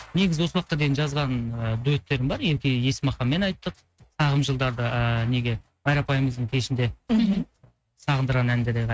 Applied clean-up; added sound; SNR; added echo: neural mask model RNNoise.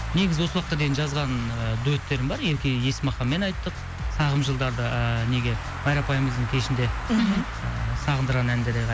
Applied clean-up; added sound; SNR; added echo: none; Traffic noise, roadway noise; 14 dB; none.